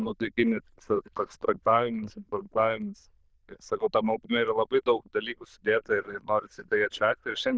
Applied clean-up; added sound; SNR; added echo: neural diffusion model UNIVERSE++.